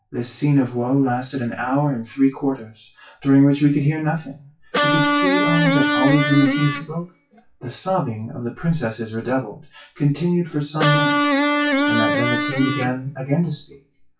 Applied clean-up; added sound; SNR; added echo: classical method WPE with log-MMSE.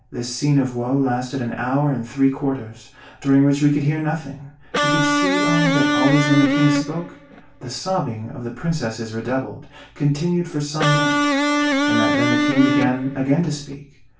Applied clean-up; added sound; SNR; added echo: none; Electric guitar; -2 dB; reverberation time 0.3 s.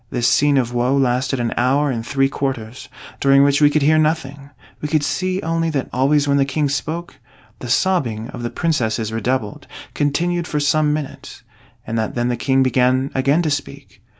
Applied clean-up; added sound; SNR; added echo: none; none; none; none.